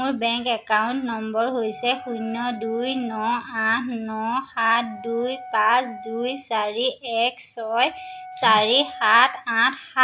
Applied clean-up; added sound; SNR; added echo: none; Wind instrument, woodwind instrument; 17 dB; none.